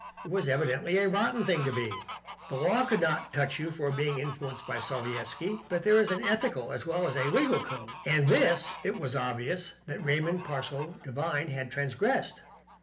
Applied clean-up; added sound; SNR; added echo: none; Fowl; 13 dB; reverberation time 0.3 s.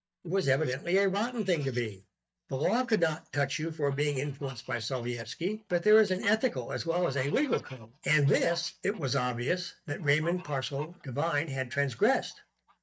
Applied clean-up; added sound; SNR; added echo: neural mask model DeepFilterNet 3.